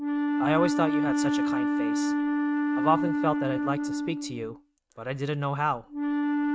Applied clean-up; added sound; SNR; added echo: neural mask model RNNoise.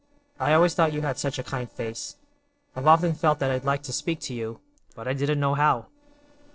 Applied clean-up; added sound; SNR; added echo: neural separator model SepFormer DNS4.